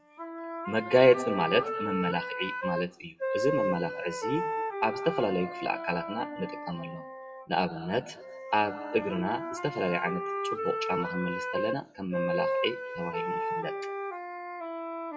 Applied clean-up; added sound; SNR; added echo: classical method WPE with log-MMSE.